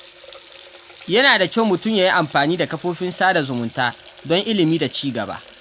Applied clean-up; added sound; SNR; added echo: none; Water tap, faucet; 17 dB; none.